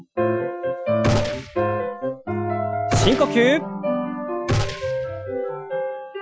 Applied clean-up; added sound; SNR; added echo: classical method Wiener filter.